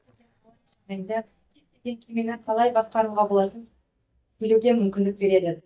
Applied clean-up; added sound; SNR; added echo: neural mask model DeepFilterNet 3.